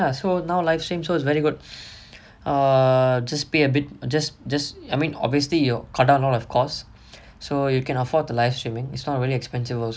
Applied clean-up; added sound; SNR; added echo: none; none; none; none.